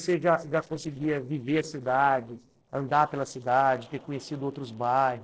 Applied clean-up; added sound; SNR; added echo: neural separator model SepFormer DNS4.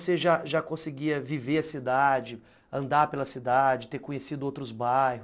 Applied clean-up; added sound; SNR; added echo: none; none; none; none.